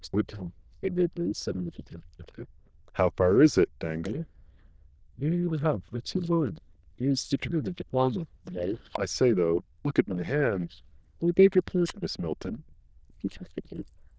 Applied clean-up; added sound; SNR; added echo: neural diffusion model UNIVERSE++.